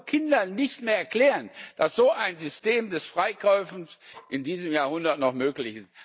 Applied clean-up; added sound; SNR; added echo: neural mask model DeepFilterNet 3.